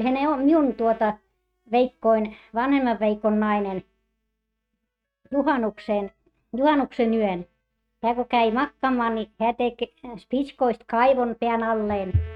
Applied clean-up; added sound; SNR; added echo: neural mask model RNNoise.